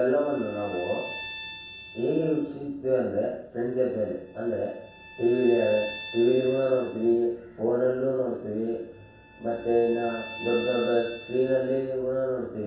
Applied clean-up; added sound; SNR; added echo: none; Bowed string instrument; 17 dB; reverberation time 0.7 s.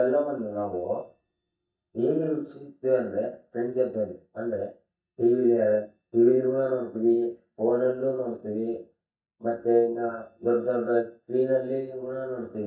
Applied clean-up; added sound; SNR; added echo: neural mask model DeepFilterNet 3.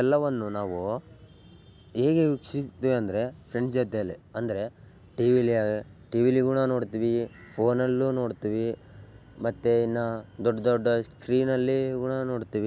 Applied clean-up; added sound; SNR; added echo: none; none; none; none.